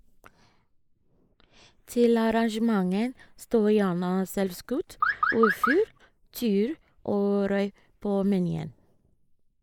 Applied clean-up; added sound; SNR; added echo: neural mask model Resemble Enhance denoiser.